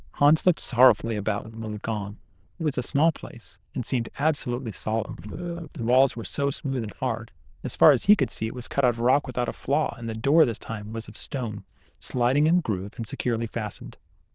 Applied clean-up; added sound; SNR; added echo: neural diffusion model UNIVERSE++.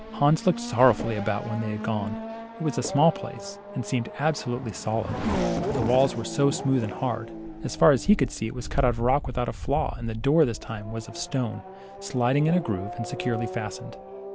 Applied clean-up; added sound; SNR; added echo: none; Race car, auto racing / Accelerating, revving, vroom; 7 dB; none.